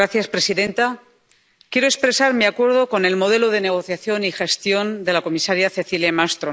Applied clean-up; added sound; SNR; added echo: none; none; none; none.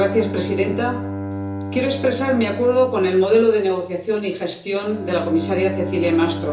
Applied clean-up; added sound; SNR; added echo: none; Bowed string instrument; 9 dB; reverberation time 0.7 s.